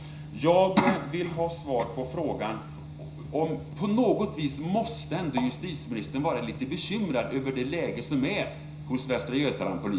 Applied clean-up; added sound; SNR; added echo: none; none; none; reverberation time 0.5 s.